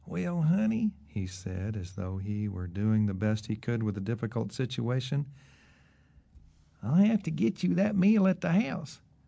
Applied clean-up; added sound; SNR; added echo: none; none; none; none.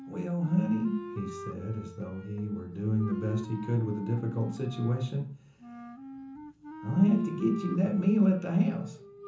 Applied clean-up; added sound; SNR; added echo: none; Wind instrument, woodwind instrument; 14 dB; reverberation time 0.8 s.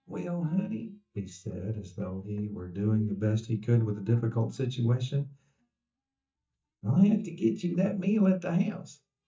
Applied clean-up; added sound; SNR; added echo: neural mask model DeepFilterNet 3.